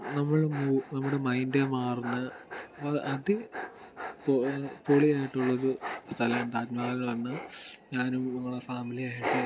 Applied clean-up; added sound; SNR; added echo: none; Dog; 10 dB; none.